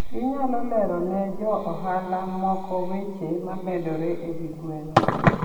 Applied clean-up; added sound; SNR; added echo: none; none; none; reverberation time 1.6 s.